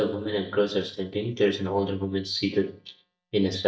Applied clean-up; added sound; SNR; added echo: neural mask model DeepFilterNet 3.